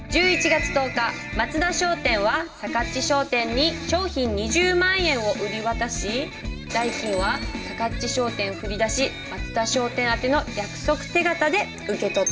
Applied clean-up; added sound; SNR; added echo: none; none; none; reverberation time 2.0 s.